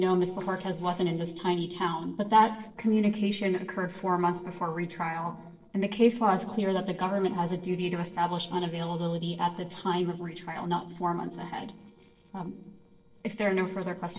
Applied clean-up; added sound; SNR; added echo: neural separator model SepFormer DNS4.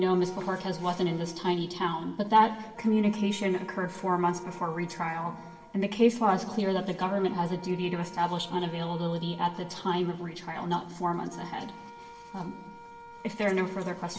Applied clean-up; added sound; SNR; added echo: none; Wind instrument, woodwind instrument; 20 dB; reverberation time 2.0 s.